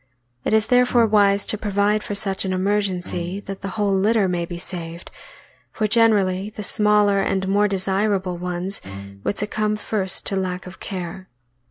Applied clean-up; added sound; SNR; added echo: none; Bowed string instrument; 17 dB; none.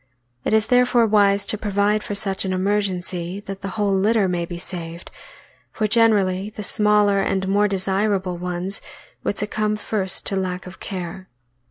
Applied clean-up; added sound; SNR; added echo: none; none; none; none.